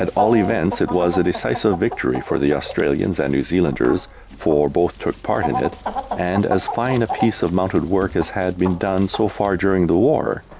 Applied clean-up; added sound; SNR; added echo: none; Chicken, rooster; 11 dB; none.